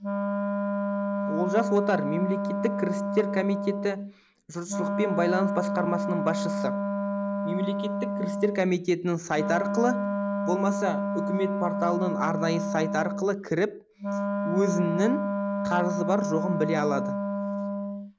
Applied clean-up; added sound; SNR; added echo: none; Wind instrument, woodwind instrument; 0 dB; none.